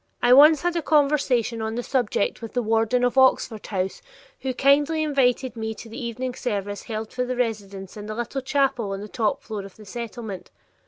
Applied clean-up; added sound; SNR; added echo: none; none; none; none.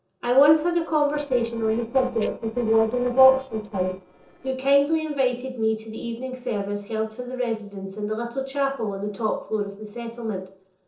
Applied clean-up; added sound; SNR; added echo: neural separator model SepFormer DNS4.